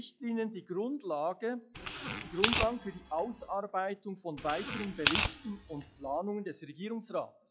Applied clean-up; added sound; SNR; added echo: classical method log-MMSE.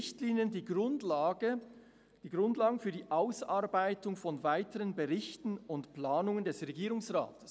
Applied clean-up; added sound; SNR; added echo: none; none; none; none.